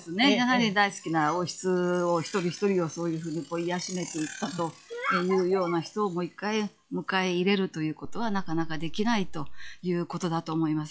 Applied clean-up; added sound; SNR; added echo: classical method log-MMSE.